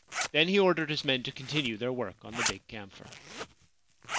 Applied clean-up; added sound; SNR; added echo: none; Zipper (clothing); 8 dB; none.